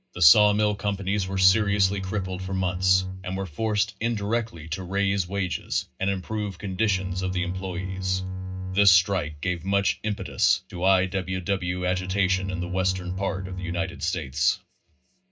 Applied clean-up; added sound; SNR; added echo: none; Bowed string instrument; 4 dB; reverberation time 0.2 s.